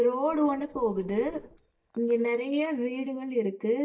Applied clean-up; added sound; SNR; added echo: neural mask model DeepFilterNet 3.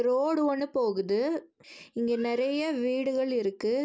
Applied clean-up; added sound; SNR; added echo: none; none; none; none.